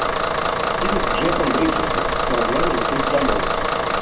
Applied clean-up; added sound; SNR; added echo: none; Bus / Engine; -5 dB; reverberation time 0.2 s.